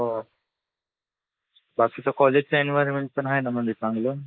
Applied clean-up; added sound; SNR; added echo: neural mask model Resemble Enhance denoiser.